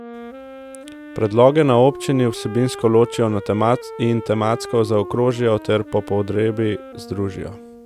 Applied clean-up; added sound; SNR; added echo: none; Wind instrument, woodwind instrument; 15 dB; none.